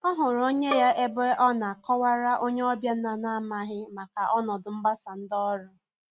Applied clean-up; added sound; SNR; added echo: neural mask model RNNoise.